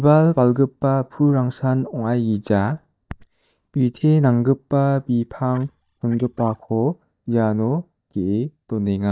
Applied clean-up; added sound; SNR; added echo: neural mask model DeepFilterNet 3.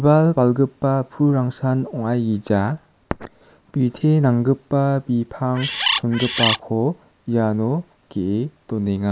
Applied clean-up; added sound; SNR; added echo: neural mask model Resemble Enhance denoiser.